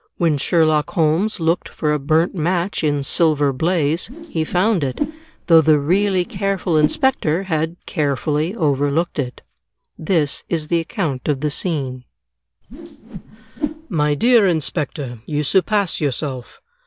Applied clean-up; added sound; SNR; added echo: none; Whoosh, swoosh, swish; 10 dB; none.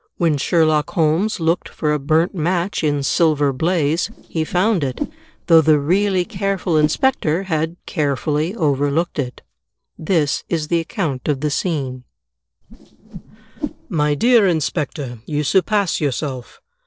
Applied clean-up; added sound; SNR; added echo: neural separator model SepFormer DNS4.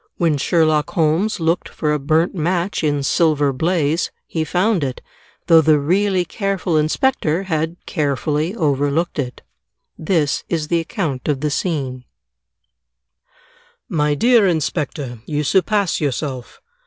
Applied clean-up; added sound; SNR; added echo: none; none; none; none.